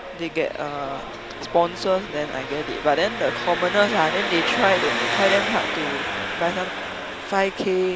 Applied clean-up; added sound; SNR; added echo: none; Engine; 4 dB; none.